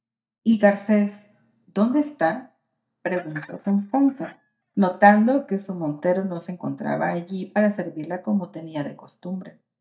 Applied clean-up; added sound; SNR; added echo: neural mask model DeepFilterNet 3.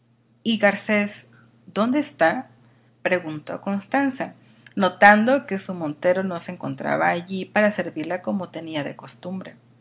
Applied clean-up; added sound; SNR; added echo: none; none; none; none.